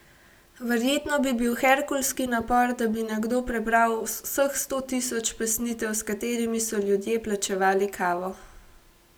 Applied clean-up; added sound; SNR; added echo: none; none; none; none.